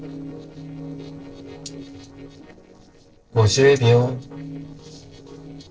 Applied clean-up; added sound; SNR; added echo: neural separator model SepFormer DNS4.